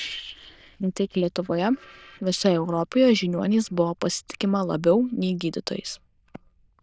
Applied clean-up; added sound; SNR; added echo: neural diffusion model UNIVERSE++.